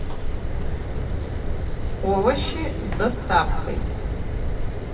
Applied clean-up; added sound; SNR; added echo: none; Fire; -2 dB; reverberation time 1.4 s.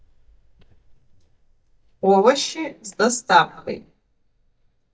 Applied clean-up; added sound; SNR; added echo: neural mask model DeepFilterNet 3.